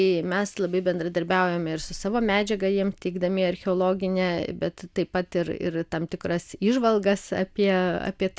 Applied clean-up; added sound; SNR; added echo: none; none; none; none.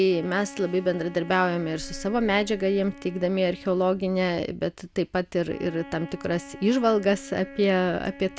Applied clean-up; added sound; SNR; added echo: none; Wind instrument, woodwind instrument; 19 dB; none.